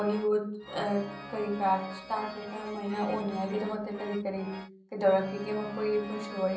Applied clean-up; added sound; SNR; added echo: none; Organ; 13 dB; reverberation time 0.6 s.